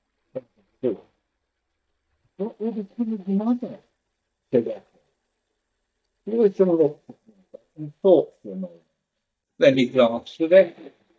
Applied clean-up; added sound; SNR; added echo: neural mask model DeepFilterNet 3.